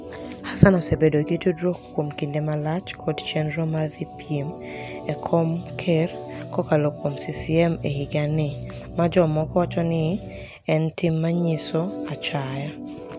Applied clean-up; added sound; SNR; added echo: none; Organ; 12 dB; none.